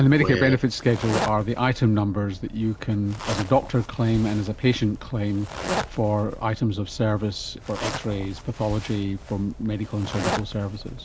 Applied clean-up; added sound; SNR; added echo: none; Zipper (clothing); 10 dB; none.